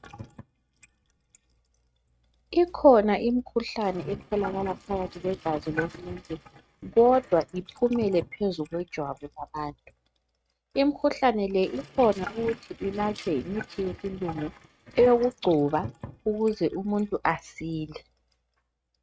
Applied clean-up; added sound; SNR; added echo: neural mask model RNNoise.